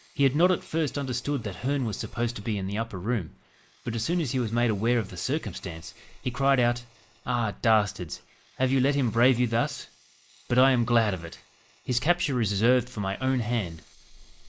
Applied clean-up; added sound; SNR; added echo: neural mask model Resemble Enhance denoiser.